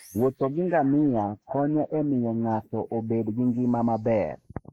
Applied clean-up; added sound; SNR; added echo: neural mask model Resemble Enhance denoiser.